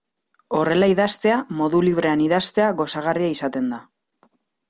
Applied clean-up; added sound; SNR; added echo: none; none; none; none.